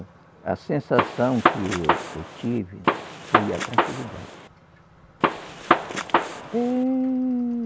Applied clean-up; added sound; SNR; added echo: none; Gunshot, gunfire; -3 dB; none.